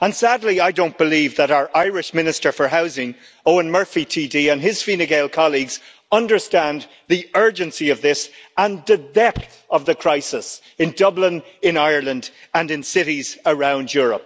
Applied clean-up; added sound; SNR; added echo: none; none; none; none.